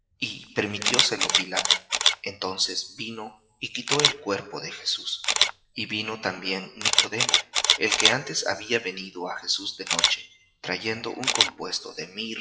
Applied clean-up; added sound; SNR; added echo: classical method WPE with log-MMSE.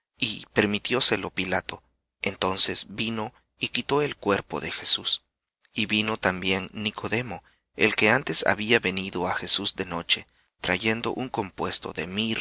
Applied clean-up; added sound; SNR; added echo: none; none; none; none.